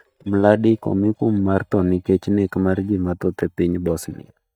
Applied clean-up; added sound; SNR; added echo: neural mask model DeepFilterNet 3.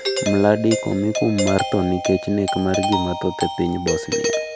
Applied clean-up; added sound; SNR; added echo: none; Doorbell; 4 dB; none.